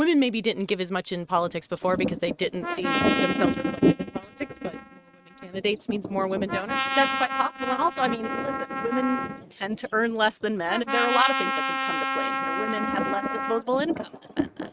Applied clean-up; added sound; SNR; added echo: neural mask model RNNoise.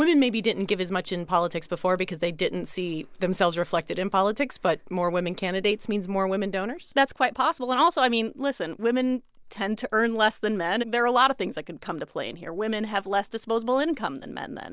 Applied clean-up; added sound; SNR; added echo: none; none; none; none.